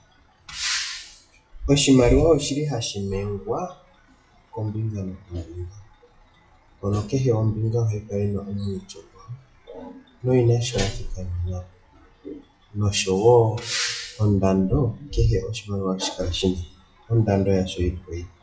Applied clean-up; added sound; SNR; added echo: classical method WPE with log-MMSE.